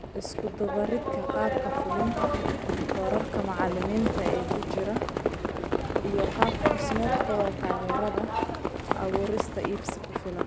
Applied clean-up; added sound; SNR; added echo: none; Livestock, farm animals, working animals; -3 dB; none.